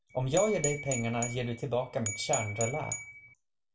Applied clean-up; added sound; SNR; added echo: none; Glass / Bell; 6 dB; reverberation time 0.2 s.